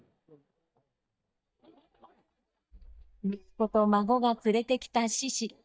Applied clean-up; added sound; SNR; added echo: neural mask model DeepFilterNet 3.